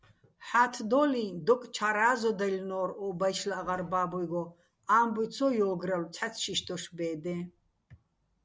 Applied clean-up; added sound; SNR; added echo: none; none; none; none.